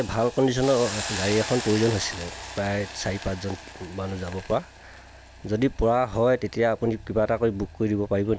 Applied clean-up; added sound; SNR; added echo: none; Hiss; 13 dB; none.